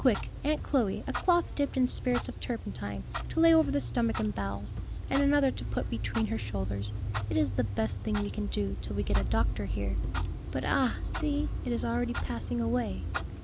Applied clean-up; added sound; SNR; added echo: none; Clock; 3 dB; none.